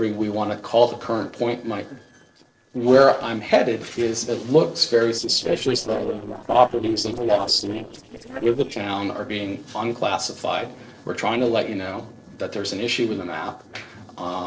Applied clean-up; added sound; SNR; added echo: neural separator model SepFormer DNS4.